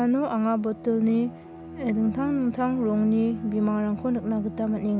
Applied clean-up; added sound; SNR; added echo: none; Bowed string instrument; 14 dB; none.